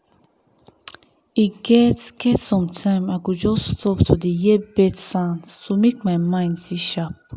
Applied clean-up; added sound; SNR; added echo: none; none; none; none.